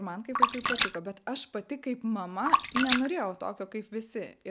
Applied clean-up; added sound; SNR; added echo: none; Splash, splatter; -2 dB; none.